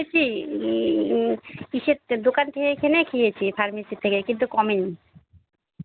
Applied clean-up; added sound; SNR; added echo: none; none; none; none.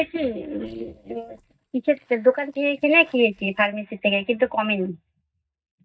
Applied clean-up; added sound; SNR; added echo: neural mask model DeepFilterNet 3.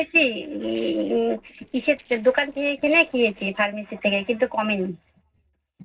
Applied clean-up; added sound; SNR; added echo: neural separator model SepFormer DNS4.